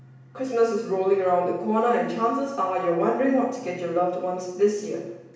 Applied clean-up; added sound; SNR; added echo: none; none; none; reverberation time 0.8 s.